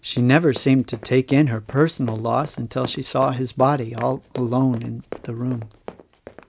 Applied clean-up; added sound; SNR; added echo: none; Run; 18 dB; none.